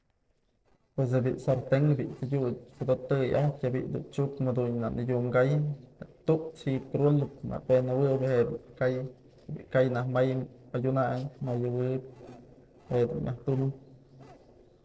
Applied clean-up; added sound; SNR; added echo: neural separator model SepFormer DNS4.